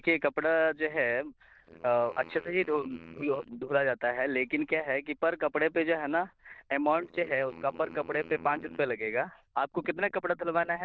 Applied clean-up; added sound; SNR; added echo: neural diffusion model UNIVERSE++.